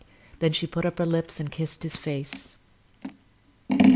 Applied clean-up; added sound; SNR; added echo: none; Scissors; -2 dB; none.